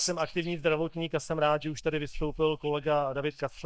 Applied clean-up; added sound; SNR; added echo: neural mask model DeepFilterNet 3.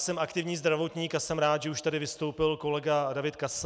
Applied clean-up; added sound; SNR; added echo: none; none; none; none.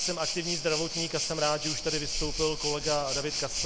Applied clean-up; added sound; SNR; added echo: none; Waves, surf; 1 dB; none.